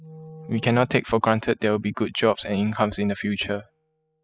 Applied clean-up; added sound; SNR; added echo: classical method spectral subtraction.